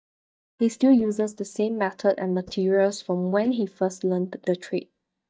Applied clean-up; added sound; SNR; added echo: neural mask model DeepFilterNet 3.